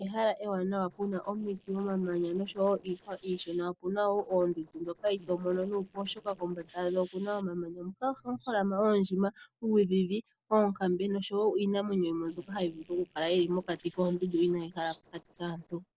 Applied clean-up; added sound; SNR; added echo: neural separator model SepFormer DNS4.